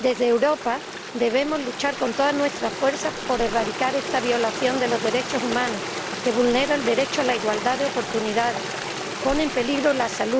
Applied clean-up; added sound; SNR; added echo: none; Stream; 7 dB; none.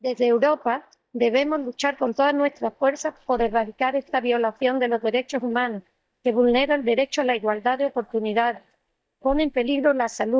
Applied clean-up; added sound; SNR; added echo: neural mask model DeepFilterNet 3.